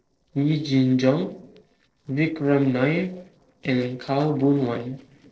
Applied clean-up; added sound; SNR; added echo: neural separator model SepFormer DNS4.